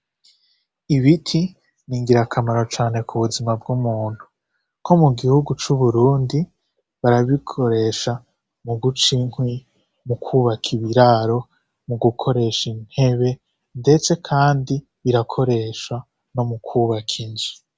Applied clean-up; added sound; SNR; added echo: none; none; none; none.